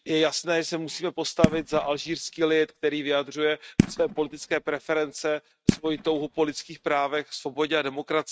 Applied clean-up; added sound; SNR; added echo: neural mask model RNNoise.